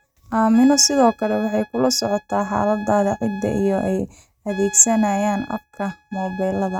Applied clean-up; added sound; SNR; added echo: neural mask model RNNoise.